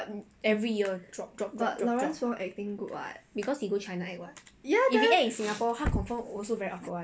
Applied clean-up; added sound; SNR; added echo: none; none; none; none.